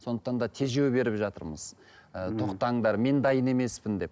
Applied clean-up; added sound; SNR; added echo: none; none; none; none.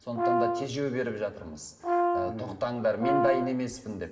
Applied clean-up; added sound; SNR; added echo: none; Brass instrument; -1 dB; reverberation time 1.0 s.